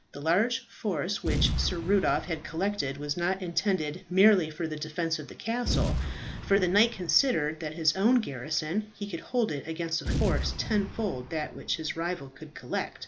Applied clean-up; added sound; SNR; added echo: none; Boom; 7 dB; none.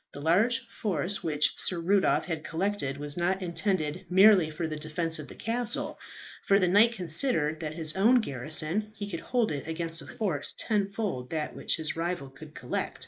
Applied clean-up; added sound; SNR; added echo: neural mask model Resemble Enhance denoiser.